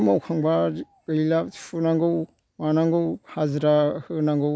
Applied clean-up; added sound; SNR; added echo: none; none; none; none.